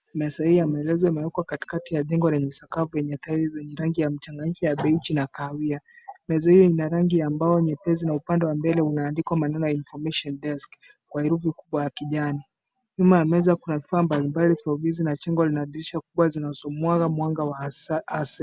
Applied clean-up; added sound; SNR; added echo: none; none; none; none.